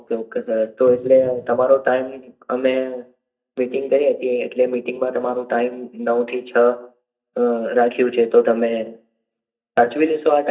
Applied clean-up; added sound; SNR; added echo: neural mask model DeepFilterNet 3.